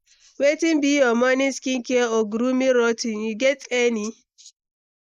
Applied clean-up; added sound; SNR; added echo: neural mask model Resemble Enhance denoiser.